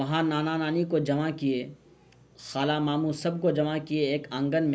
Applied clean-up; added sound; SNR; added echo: none; none; none; none.